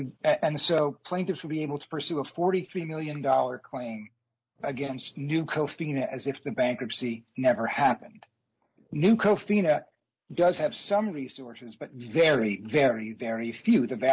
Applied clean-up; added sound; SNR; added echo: neural mask model Resemble Enhance denoiser.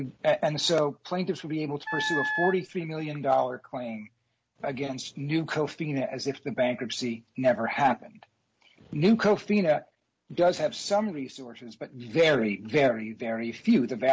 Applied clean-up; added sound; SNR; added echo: none; Wind instrument, woodwind instrument; 4 dB; none.